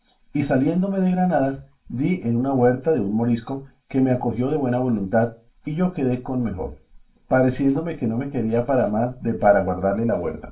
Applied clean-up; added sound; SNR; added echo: none; none; none; reverberation time 0.3 s.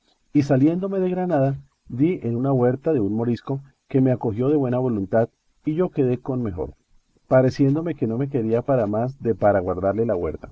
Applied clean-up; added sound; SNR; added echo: none; none; none; none.